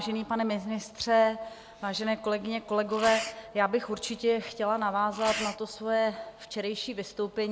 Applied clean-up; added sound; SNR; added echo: none; Sneeze; 11 dB; none.